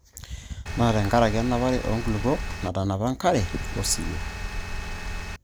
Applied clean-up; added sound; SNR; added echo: none; Engine; 5 dB; none.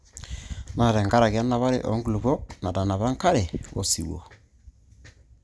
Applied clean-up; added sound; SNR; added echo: none; none; none; none.